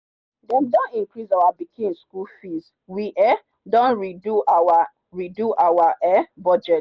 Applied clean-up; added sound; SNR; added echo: none; none; none; none.